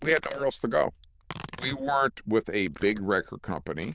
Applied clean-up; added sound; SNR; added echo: neural diffusion model UNIVERSE++.